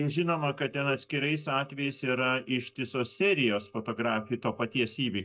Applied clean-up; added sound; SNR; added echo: neural mask model DeepFilterNet 3.